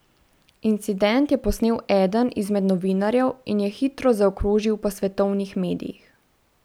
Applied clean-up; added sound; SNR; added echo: none; none; none; none.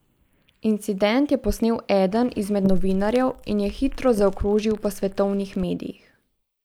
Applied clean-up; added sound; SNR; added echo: neural mask model Resemble Enhance denoiser.